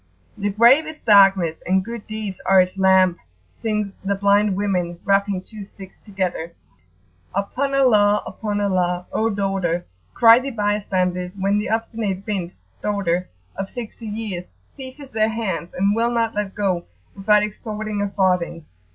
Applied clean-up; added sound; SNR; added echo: none; none; none; none.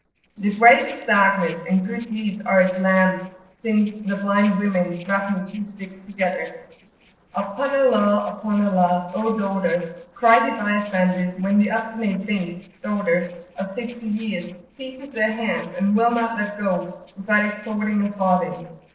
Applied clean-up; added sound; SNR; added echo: neural separator model SepFormer DNS4.